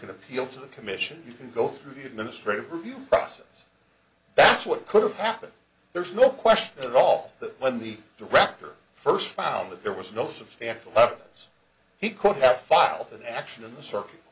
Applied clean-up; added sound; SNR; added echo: none; none; none; none.